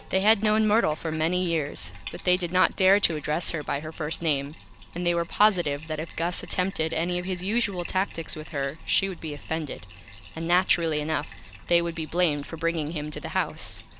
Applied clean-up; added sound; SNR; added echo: none; Bathtub (filling or washing); 16 dB; none.